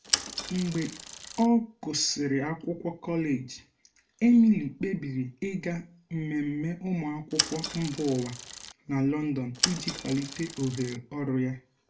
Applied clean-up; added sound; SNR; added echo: none; Mechanisms / Bicycle; 5 dB; reverberation time 0.2 s.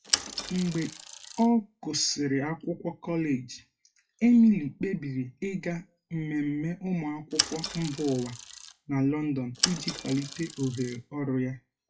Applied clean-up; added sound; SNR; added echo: classical method WPE with log-MMSE.